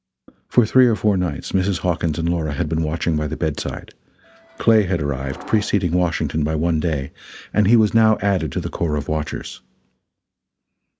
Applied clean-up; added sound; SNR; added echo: none; Subway, metro, underground; 20 dB; none.